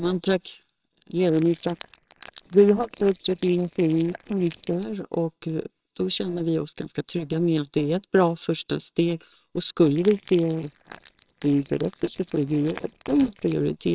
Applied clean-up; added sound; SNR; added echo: neural separator model SepFormer WHAMR!.